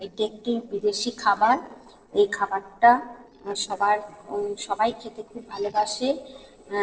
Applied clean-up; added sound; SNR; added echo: neural separator model SepFormer DNS4.